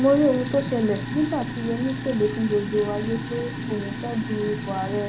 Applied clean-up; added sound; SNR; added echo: none; Sink (filling or washing); 5 dB; none.